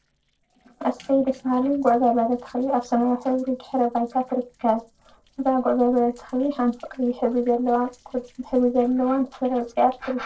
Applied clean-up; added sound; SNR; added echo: neural separator model SepFormer DNS4.